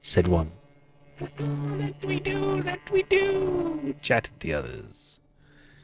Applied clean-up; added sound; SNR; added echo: neural separator model SepFormer DNS4.